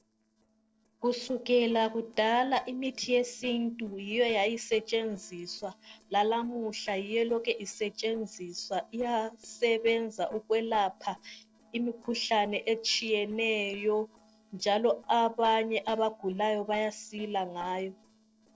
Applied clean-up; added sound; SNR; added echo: neural separator model SepFormer DNS4.